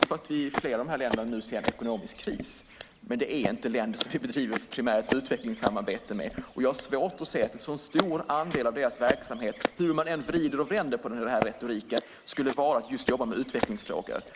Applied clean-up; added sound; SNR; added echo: neural mask model Resemble Enhance denoiser.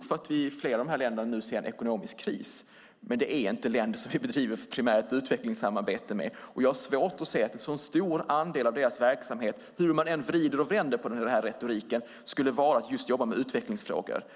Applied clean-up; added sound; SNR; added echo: none; none; none; none.